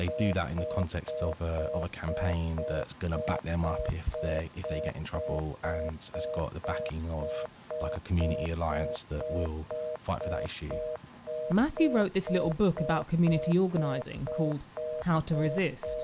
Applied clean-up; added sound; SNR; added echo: none; Telephone; 5 dB; none.